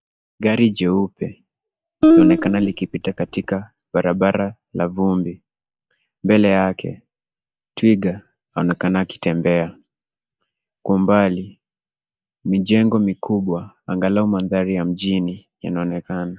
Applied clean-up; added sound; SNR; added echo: neural mask model DeepFilterNet 3.